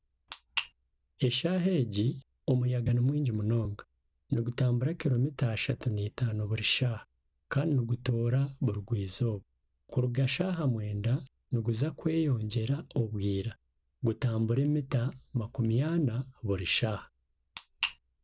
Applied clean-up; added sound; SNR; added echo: none; none; none; none.